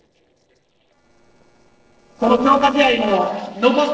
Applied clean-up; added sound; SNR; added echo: neural separator model SepFormer DNS4.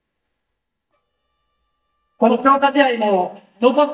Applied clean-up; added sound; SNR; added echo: neural mask model DeepFilterNet 3.